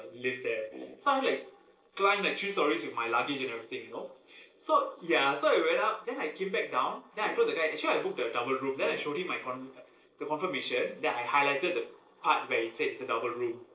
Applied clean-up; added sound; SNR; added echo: neural separator model SepFormer DNS4.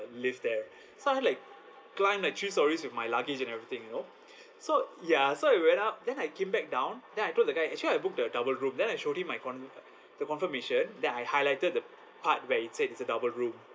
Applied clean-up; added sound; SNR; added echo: none; none; none; none.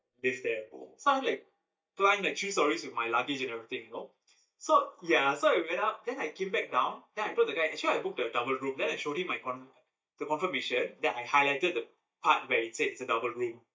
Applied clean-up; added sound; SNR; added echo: neural mask model DeepFilterNet 3.